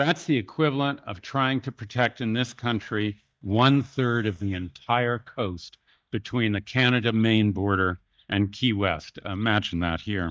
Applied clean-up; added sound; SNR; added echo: neural mask model DeepFilterNet 3.